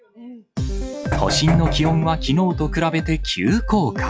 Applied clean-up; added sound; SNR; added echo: classical method log-MMSE.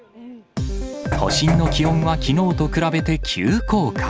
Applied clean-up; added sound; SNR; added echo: none; Knock; 5 dB; none.